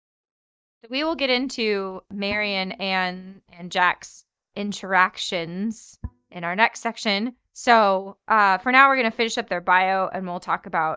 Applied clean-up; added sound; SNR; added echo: neural mask model DeepFilterNet 3.